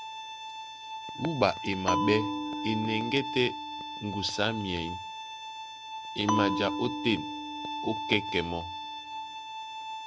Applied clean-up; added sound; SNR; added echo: none; Bell + Bowed string instrument; 3 dB; none.